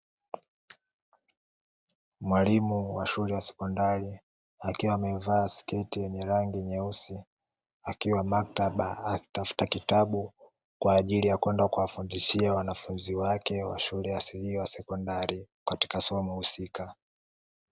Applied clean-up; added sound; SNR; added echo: none; none; none; none.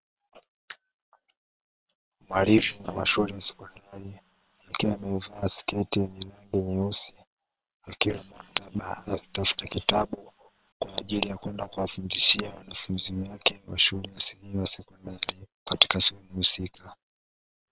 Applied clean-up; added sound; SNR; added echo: neural separator model SepFormer WHAM!.